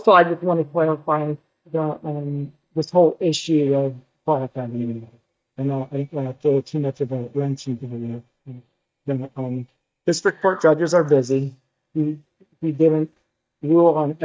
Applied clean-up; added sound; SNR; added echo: neural mask model DeepFilterNet 3.